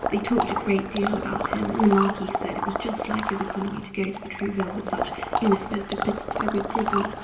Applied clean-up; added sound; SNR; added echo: none; Water / Liquid; 3 dB; reverberation time 2.3 s.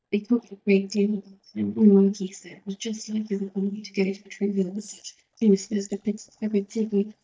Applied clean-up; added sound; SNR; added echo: neural mask model DeepFilterNet 3.